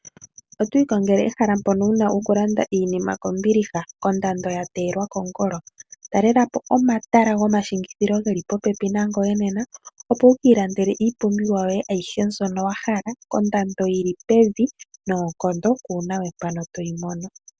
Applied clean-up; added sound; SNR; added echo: none; none; none; none.